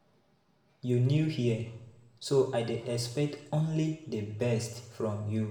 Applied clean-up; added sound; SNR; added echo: none; none; none; reverberation time 0.8 s.